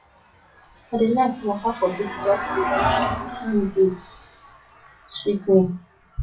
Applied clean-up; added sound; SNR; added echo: classical method WPE with log-MMSE.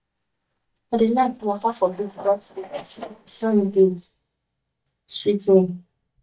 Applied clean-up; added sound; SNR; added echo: neural mask model DeepFilterNet 3.